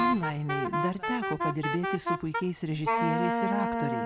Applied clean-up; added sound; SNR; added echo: none; Piano + Wind instrument, woodwind instrument; -2 dB; none.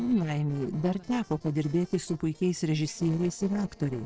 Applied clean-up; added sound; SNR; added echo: neural separator model SepFormer DNS4.